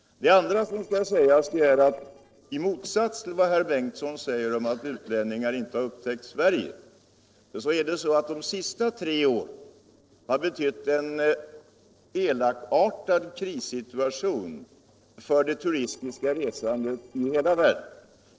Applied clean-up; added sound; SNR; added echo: neural separator model SepFormer DNS4.